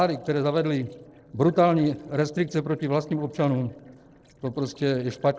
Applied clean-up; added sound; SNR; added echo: neural separator model SepFormer DNS4.